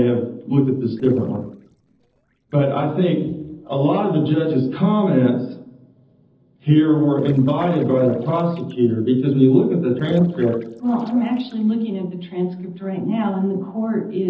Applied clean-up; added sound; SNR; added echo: neural separator model SepFormer DNS4.